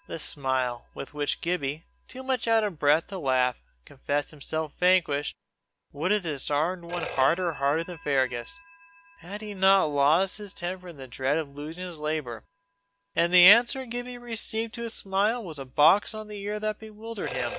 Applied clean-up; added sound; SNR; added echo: none; Telephone; 20 dB; none.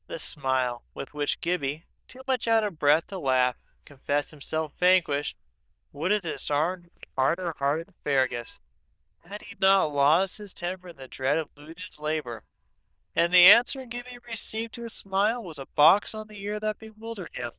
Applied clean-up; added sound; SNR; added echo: neural diffusion model UNIVERSE++.